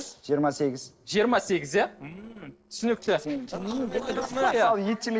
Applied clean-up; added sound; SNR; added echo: neural separator model SepFormer DNS4.